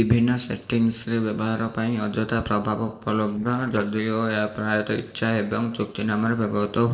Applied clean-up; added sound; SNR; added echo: neural separator model SepFormer DNS4.